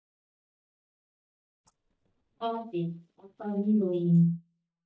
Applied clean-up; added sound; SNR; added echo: neural mask model DeepFilterNet 3.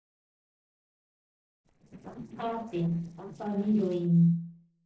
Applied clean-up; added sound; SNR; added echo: neural separator model SepFormer DNS4.